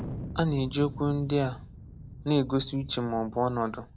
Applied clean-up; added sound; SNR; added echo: none; Thunder; 12 dB; none.